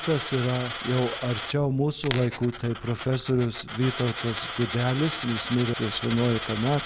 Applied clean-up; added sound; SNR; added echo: none; Coin (dropping); 7 dB; none.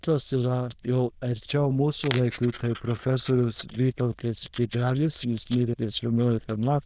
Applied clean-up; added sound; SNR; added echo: neural diffusion model UNIVERSE++.